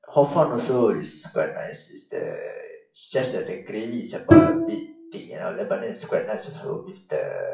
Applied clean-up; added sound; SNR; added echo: classical method WPE with log-MMSE.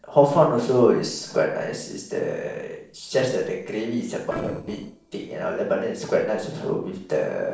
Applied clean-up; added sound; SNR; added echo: neural separator model SepFormer DNS4.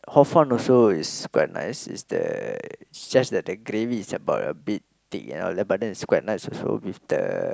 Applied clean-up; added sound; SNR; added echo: none; none; none; none.